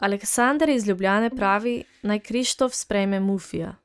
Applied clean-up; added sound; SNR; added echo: neural mask model RNNoise.